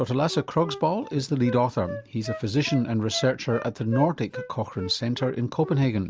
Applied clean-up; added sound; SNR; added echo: none; Wind instrument, woodwind instrument; 14 dB; none.